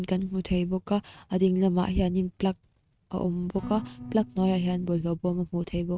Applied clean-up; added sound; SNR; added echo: neural mask model RNNoise.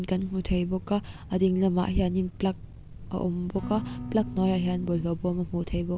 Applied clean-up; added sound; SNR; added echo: none; Acoustic guitar / Strum; 10 dB; none.